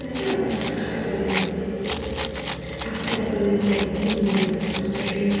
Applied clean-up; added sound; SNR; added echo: none; Rattle; 7 dB; reverberation time 2.1 s.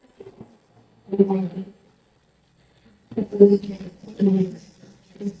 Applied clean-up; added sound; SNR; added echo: neural mask model DeepFilterNet 3.